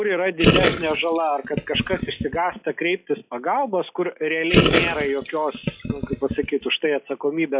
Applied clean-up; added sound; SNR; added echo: classical method log-MMSE.